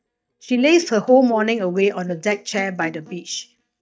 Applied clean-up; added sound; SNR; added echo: neural mask model DeepFilterNet 3.